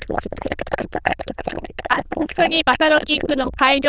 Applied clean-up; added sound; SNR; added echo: neural diffusion model UNIVERSE++.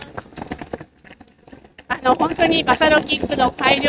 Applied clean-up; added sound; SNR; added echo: neural mask model RNNoise.